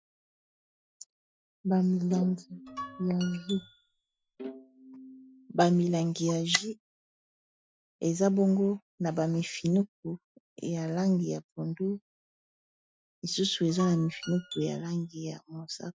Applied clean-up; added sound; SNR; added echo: classical method Wiener filter.